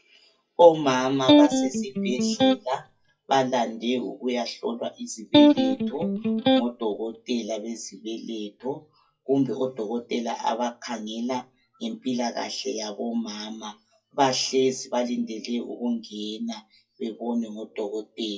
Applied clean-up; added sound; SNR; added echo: classical method WPE with log-MMSE.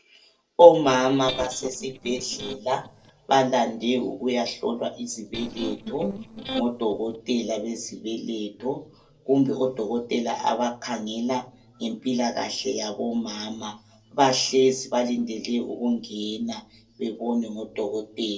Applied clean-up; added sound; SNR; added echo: neural separator model SepFormer DNS4.